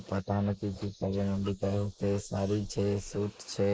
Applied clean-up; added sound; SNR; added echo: neural mask model Resemble Enhance denoiser.